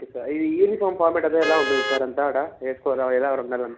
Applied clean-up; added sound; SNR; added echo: none; Vehicle horn, car horn, honking; 10 dB; none.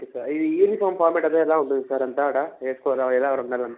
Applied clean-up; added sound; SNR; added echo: neural mask model Resemble Enhance denoiser.